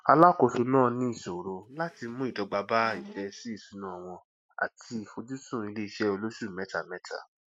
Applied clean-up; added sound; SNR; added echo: neural mask model RNNoise.